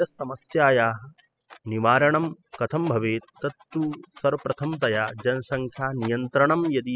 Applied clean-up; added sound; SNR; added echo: classical method spectral subtraction.